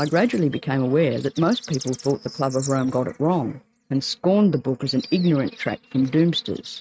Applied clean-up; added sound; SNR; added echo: neural mask model RNNoise.